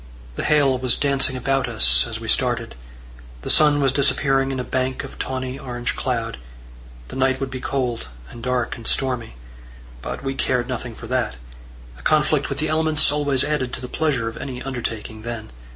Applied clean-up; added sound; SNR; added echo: none; none; none; none.